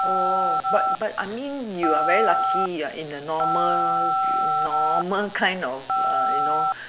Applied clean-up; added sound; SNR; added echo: none; Telephone; -3 dB; none.